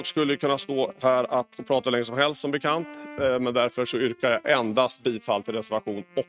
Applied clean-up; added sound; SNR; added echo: neural mask model RNNoise.